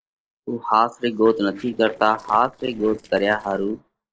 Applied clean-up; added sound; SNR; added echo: neural separator model SepFormer DNS4.